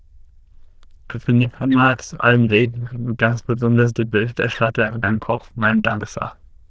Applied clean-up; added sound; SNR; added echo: neural diffusion model UNIVERSE++.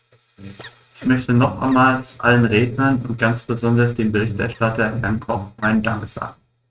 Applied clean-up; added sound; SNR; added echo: neural mask model RNNoise.